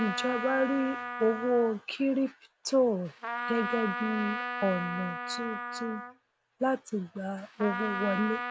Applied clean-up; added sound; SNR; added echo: none; Trumpet; 6 dB; none.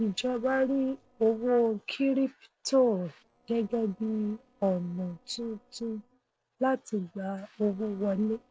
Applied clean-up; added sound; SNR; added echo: neural separator model SepFormer DNS4.